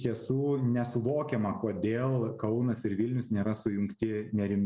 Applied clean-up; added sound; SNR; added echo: none; none; none; none.